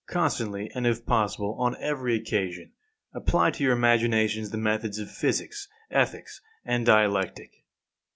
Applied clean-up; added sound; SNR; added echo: none; none; none; none.